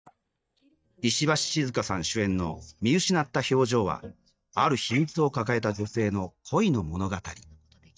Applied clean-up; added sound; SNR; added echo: neural mask model DeepFilterNet 3.